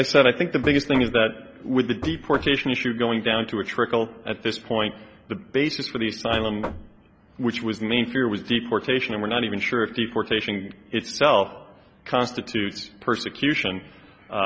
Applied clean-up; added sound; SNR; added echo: none; Knock; 11 dB; none.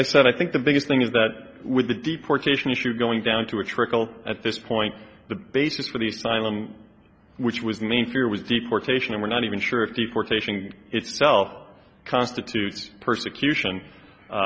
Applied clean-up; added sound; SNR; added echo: none; none; none; none.